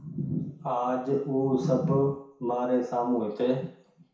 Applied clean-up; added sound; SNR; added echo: none; none; none; reverberation time 0.6 s.